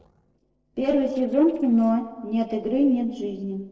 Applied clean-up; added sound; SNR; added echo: neural separator model SepFormer DNS4.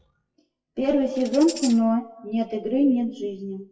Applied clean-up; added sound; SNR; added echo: classical method WPE with log-MMSE.